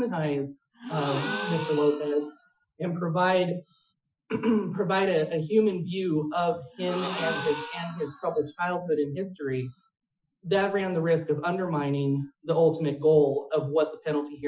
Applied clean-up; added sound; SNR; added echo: classical method Wiener filter.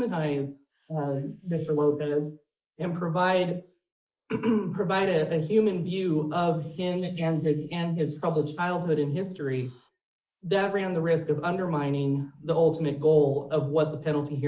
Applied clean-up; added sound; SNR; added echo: neural mask model Resemble Enhance denoiser.